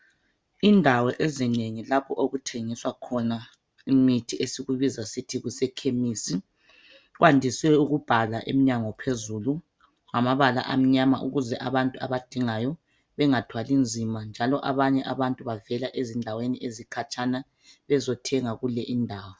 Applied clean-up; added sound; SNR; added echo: none; none; none; none.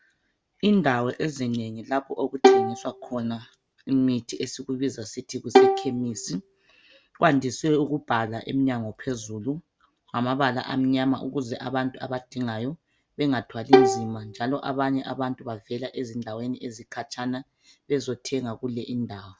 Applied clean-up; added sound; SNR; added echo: none; Bowed string instrument; -5 dB; none.